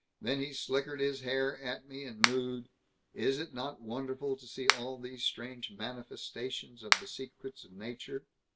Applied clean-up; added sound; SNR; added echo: none; Finger snapping; -2 dB; none.